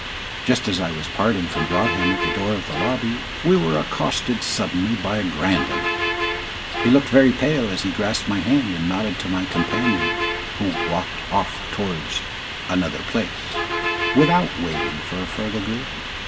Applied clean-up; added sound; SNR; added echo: none; Bus; 4 dB; reverberation time 0.3 s.